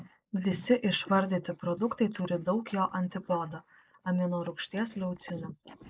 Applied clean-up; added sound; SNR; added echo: neural mask model Resemble Enhance denoiser.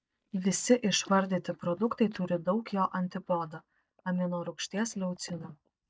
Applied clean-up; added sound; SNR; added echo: neural mask model DeepFilterNet 3.